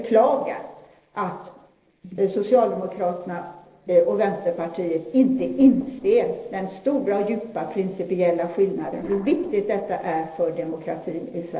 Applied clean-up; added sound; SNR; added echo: neural separator model SepFormer DNS4.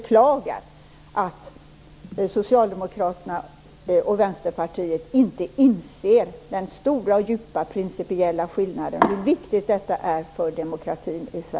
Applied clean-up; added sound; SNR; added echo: none; none; none; none.